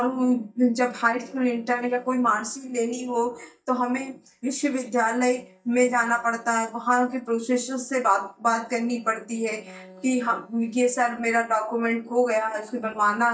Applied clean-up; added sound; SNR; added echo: neural mask model DeepFilterNet 3.